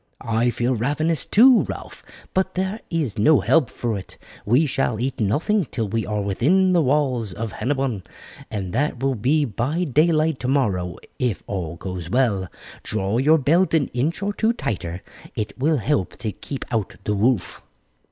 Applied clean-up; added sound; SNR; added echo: none; none; none; none.